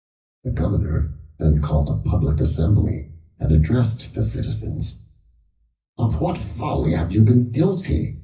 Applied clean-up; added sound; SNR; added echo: none; none; none; reverberation time 0.4 s.